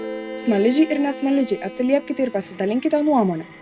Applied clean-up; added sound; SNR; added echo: none; Guitar + Bowed string instrument; 14 dB; none.